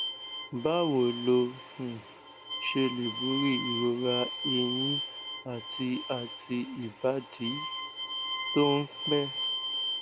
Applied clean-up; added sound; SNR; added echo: none; Bowed string instrument; 5 dB; none.